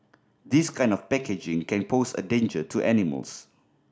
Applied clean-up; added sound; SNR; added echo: none; none; none; none.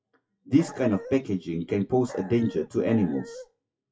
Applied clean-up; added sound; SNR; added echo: classical method WPE with log-MMSE.